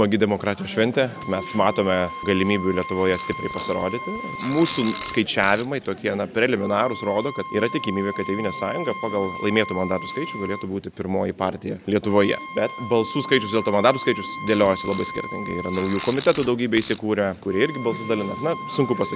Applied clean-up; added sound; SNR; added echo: none; Wind instrument, woodwind instrument + Fart; 11 dB; none.